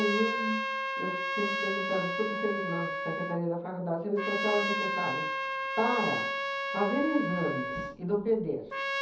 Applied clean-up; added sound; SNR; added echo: none; Trumpet; 1 dB; reverberation time 0.7 s.